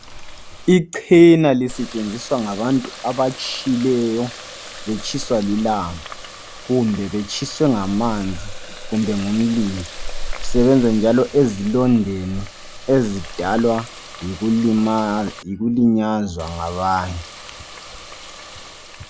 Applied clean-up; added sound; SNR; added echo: none; Water tap, faucet; 12 dB; none.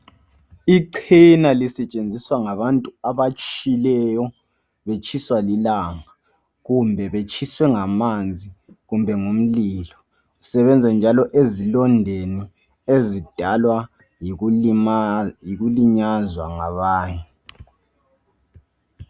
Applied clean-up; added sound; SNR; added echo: none; none; none; none.